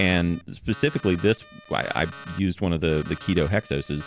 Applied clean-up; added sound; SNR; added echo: none; Alarm; 19 dB; none.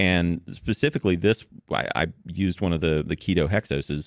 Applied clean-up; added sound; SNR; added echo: none; none; none; none.